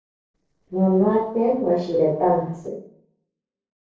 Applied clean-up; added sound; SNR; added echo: neural separator model SepFormer DNS4.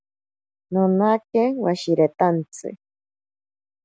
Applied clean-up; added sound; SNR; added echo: none; none; none; none.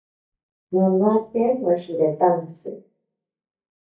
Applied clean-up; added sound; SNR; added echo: neural mask model DeepFilterNet 3.